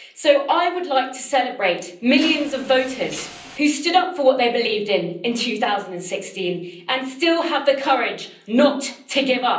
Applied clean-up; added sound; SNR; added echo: none; Mechanisms; 20 dB; reverberation time 0.6 s.